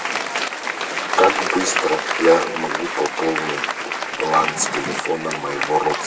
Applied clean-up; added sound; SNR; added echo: none; Applause; 2 dB; reverberation time 1.4 s.